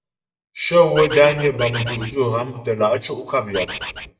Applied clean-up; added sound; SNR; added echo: neural mask model DeepFilterNet 3.